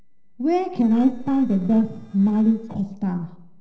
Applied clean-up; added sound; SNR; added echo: neural separator model SepFormer DNS4.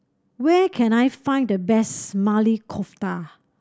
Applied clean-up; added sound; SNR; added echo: none; none; none; none.